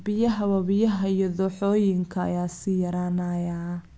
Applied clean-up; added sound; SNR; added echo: none; none; none; none.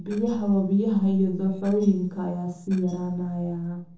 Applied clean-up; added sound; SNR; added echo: neural separator model SepFormer DNS4.